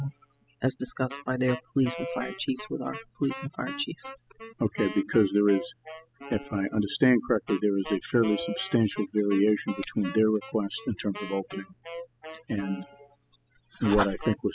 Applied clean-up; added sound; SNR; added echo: classical method spectral subtraction.